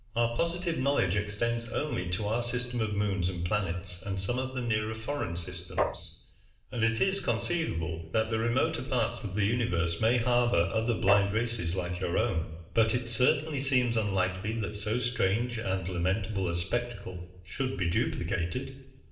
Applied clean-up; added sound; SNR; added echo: neural separator model SepFormer DNS4.